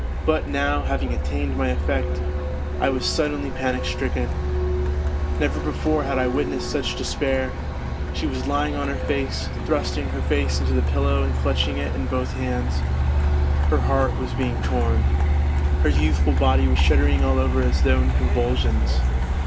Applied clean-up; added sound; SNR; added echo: none; Truck; -5 dB; none.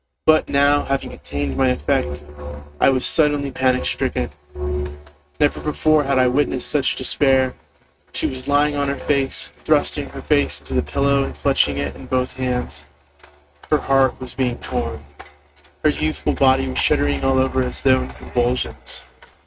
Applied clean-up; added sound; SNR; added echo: neural mask model RNNoise.